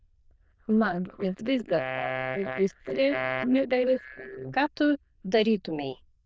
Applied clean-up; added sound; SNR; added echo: neural diffusion model UNIVERSE++.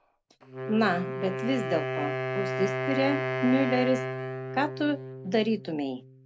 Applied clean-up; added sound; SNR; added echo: none; Wind instrument, woodwind instrument; 4 dB; none.